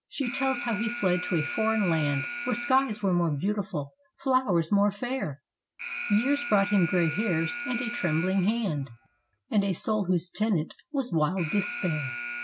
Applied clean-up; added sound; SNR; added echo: none; Alarm; 10 dB; none.